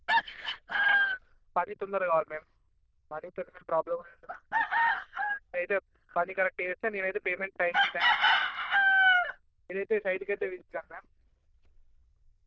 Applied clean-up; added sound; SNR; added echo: neural diffusion model UNIVERSE++.